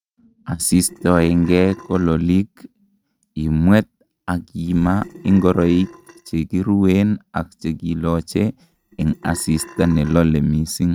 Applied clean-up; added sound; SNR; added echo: neural mask model RNNoise.